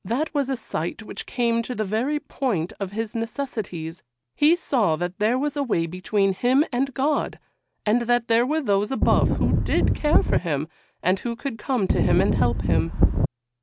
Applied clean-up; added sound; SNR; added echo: none; Wind; -4 dB; none.